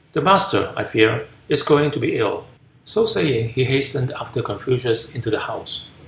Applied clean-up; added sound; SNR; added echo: none; none; none; none.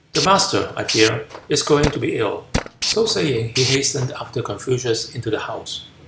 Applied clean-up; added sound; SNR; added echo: none; Tools + Tools; 6 dB; none.